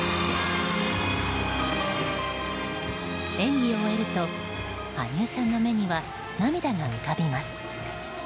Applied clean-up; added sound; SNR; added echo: none; Wind instrument, woodwind instrument + Wind instrument, woodwind instrument; 15 dB; none.